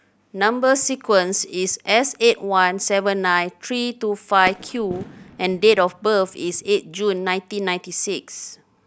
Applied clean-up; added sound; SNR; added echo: none; Fireworks; 18 dB; none.